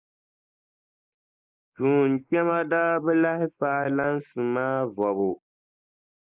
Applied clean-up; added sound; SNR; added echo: neural mask model Resemble Enhance denoiser.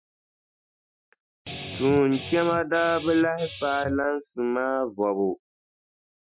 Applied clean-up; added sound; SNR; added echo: classical method Wiener filter.